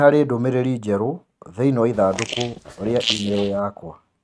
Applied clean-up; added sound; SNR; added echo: neural mask model RNNoise.